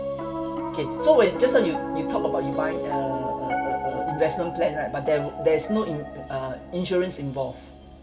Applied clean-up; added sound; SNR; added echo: none; Piano; 5 dB; reverberation time 2.1 s.